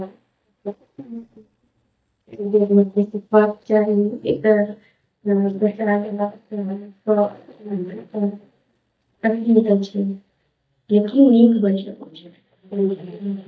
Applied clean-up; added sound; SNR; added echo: neural mask model DeepFilterNet 3.